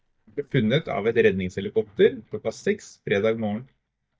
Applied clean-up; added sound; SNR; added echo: neural mask model DeepFilterNet 3.